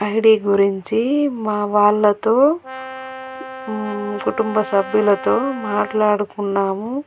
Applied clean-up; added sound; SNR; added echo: none; Brass instrument; 14 dB; none.